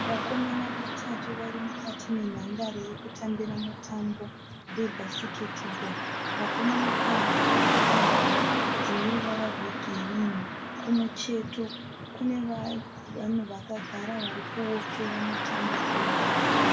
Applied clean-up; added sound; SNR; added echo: none; Car passing by / Traffic noise, roadway noise; -4 dB; reverberation time 0.1 s.